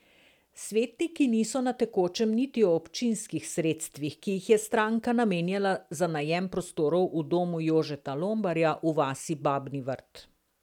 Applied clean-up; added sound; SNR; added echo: none; none; none; none.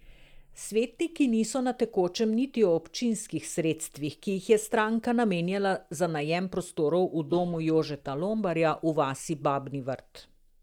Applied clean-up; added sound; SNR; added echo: neural mask model Resemble Enhance denoiser.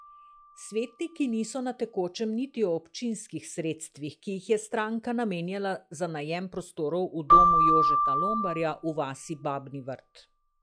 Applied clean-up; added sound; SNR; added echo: classical method log-MMSE.